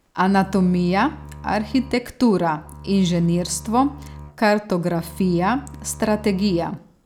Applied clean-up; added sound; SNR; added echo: none; Bowed string instrument; 18 dB; none.